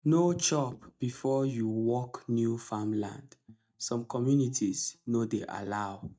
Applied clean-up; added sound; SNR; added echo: neural mask model DeepFilterNet 3.